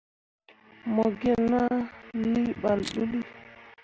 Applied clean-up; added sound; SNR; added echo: none; Camera; 16 dB; none.